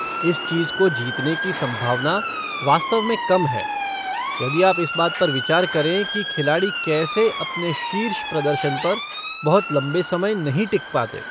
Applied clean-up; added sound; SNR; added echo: none; Motor vehicle (road) / Siren; 5 dB; none.